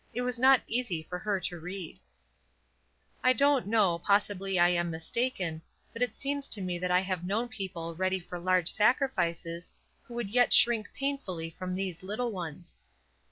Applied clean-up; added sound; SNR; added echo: none; none; none; none.